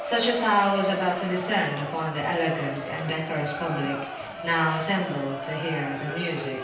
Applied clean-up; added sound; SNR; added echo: none; Crowd; 8 dB; reverberation time 0.9 s.